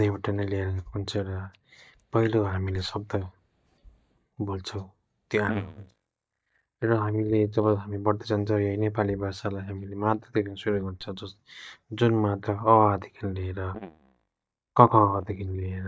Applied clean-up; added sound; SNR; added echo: neural mask model DeepFilterNet 3.